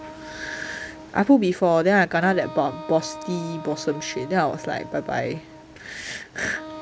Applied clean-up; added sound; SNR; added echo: none; Wind instrument, woodwind instrument; 16 dB; none.